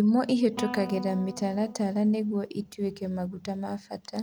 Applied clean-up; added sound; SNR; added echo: none; Guitar; 15 dB; none.